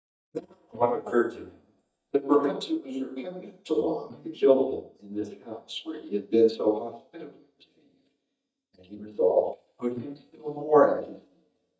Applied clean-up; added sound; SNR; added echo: neural mask model DeepFilterNet 3.